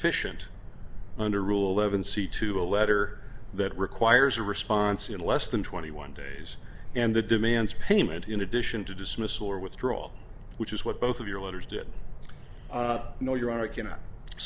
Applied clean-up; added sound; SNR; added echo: none; none; none; none.